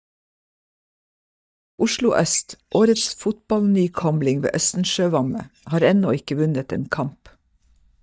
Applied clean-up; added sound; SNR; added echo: neural mask model DeepFilterNet 3.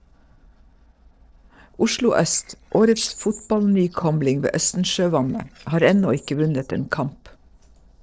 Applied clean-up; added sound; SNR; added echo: neural separator model SepFormer DNS4.